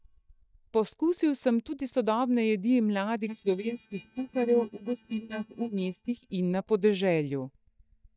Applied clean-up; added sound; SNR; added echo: neural mask model DeepFilterNet 3.